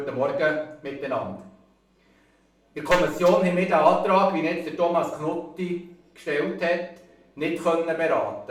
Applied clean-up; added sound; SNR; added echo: none; none; none; reverberation time 0.5 s.